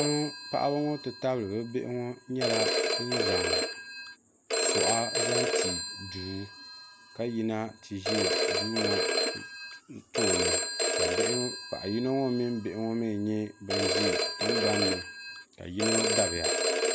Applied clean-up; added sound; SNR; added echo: none; Telephone; -3 dB; none.